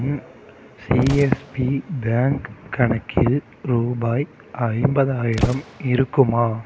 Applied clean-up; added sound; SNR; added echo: none; Explosion; 18 dB; none.